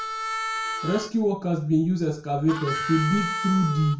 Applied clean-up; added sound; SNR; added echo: none; Harmonica; 7 dB; reverberation time 0.4 s.